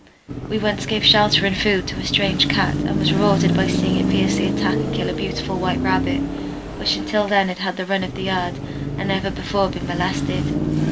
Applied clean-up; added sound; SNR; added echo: none; Car passing by / Traffic noise, roadway noise / Engine; 1 dB; none.